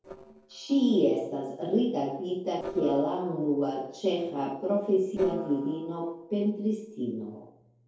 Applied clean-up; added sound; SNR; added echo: neural separator model SepFormer DNS4.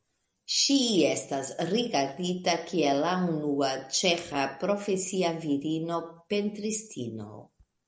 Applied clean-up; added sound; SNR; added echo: none; none; none; none.